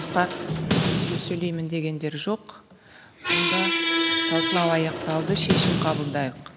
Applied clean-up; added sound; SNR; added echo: none; Squeak; -1 dB; none.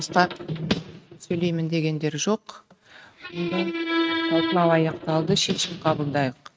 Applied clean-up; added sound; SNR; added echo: neural mask model RNNoise.